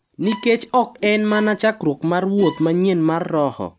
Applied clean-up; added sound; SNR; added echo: none; Whoosh, swoosh, swish + Bowed string instrument; 20 dB; none.